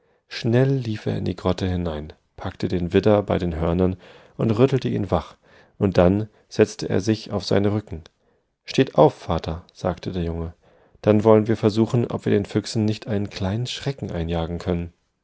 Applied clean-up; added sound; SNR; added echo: none; none; none; none.